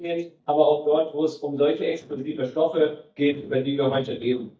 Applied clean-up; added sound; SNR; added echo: neural mask model DeepFilterNet 3.